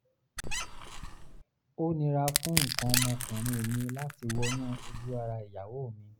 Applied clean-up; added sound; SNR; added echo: none; Crushing + Squeak; 0 dB; none.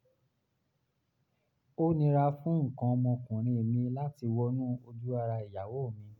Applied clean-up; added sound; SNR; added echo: none; none; none; none.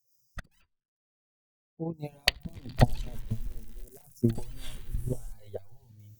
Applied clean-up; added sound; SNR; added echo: neural mask model DeepFilterNet 3.